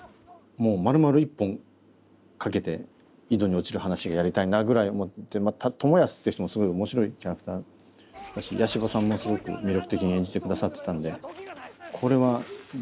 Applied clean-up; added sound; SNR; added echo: none; none; none; none.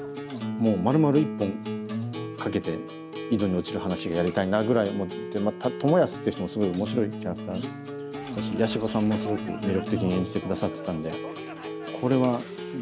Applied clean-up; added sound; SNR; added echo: none; Acoustic guitar; 7 dB; none.